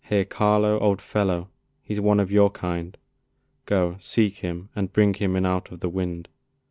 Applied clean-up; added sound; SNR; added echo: none; none; none; none.